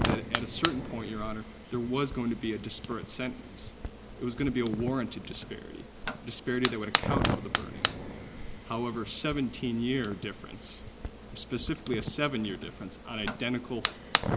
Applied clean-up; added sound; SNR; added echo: none; Fire; 2 dB; none.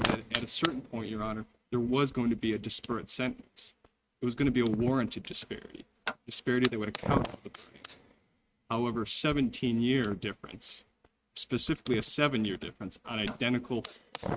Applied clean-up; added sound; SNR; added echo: neural mask model RNNoise.